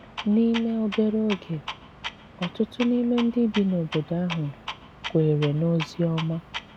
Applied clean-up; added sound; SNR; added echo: none; Clock; 13 dB; none.